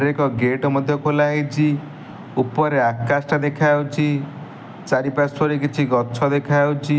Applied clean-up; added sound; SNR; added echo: none; none; none; none.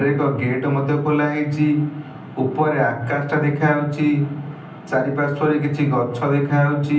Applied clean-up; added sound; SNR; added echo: none; none; none; reverberation time 0.6 s.